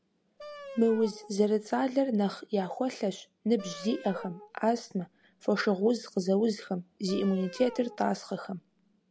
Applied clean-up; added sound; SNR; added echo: none; Wind instrument, woodwind instrument; 18 dB; none.